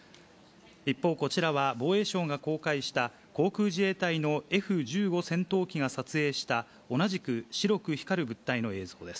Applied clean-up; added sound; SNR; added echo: none; none; none; none.